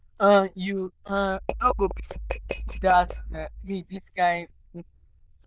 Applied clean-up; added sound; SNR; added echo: neural diffusion model UNIVERSE++.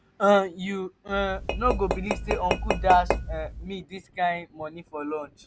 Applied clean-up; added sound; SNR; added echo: none; Tap / Glass; 2 dB; none.